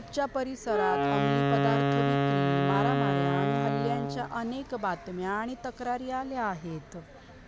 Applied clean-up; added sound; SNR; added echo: none; Wind instrument, woodwind instrument; -4 dB; none.